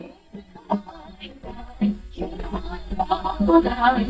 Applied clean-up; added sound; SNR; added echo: neural mask model DeepFilterNet 3.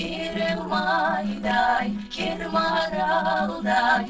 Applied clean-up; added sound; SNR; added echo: neural separator model SepFormer DNS4.